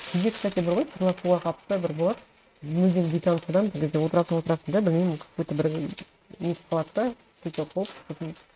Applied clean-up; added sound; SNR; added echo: neural mask model RNNoise.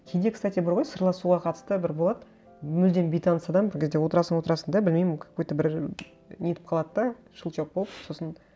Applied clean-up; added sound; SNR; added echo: none; none; none; none.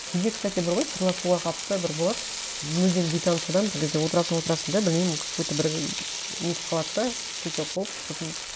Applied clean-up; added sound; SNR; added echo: none; Frying (food); 6 dB; none.